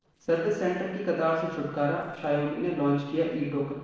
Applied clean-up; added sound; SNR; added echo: neural separator model SepFormer DNS4.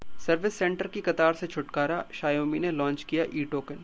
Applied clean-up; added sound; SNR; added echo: none; none; none; none.